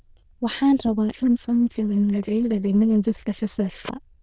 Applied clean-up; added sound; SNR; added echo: neural diffusion model UNIVERSE++.